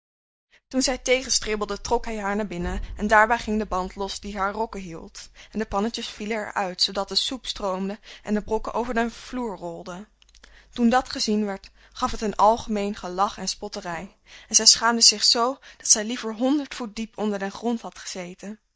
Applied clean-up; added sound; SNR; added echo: neural mask model DeepFilterNet 3.